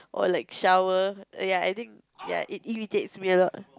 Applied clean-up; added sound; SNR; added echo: none; Dog; 16 dB; none.